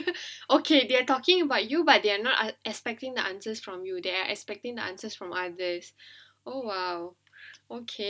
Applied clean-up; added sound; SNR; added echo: none; none; none; none.